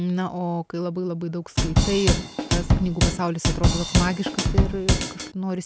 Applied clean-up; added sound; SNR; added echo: none; Drum / Drum kit; -5 dB; none.